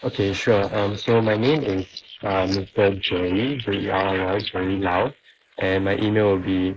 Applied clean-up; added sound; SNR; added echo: neural mask model Resemble Enhance denoiser.